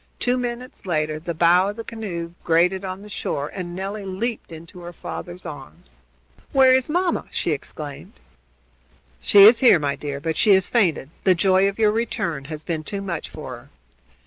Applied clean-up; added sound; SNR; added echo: none; none; none; none.